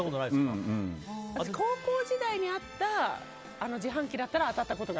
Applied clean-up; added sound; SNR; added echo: none; Wind instrument, woodwind instrument; 18 dB; none.